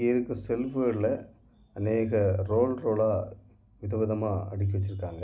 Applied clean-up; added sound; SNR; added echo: none; none; none; none.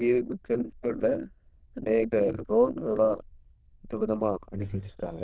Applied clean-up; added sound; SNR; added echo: neural diffusion model UNIVERSE++.